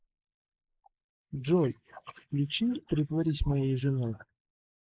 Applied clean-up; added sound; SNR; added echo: neural mask model Resemble Enhance denoiser.